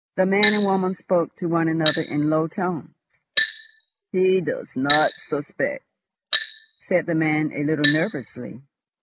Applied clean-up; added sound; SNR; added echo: none; Glass; 5 dB; none.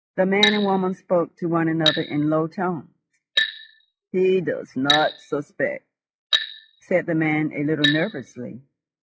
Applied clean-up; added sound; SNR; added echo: classical method log-MMSE.